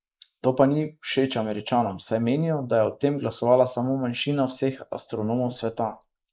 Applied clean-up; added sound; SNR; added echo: neural mask model Resemble Enhance denoiser.